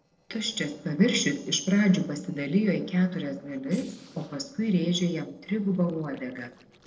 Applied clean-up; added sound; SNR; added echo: neural separator model SepFormer DNS4.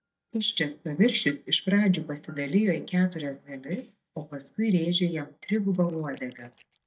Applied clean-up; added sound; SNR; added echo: neural mask model DeepFilterNet 3.